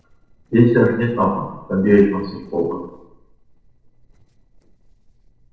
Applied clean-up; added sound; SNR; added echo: neural separator model SepFormer DNS4.